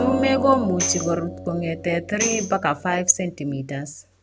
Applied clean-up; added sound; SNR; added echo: none; Tambourine + Acoustic guitar; 7 dB; none.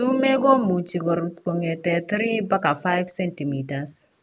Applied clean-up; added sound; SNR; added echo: none; none; none; none.